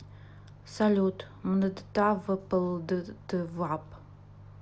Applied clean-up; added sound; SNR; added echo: none; none; none; none.